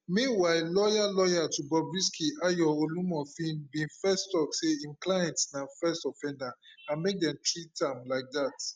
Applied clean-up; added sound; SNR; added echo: none; none; none; none.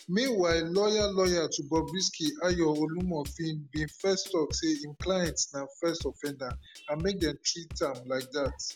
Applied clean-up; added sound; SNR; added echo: none; Bass drum / Drum kit; 15 dB; none.